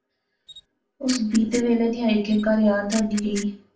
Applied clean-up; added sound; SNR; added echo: none; Camera; 16 dB; reverberation time 0.4 s.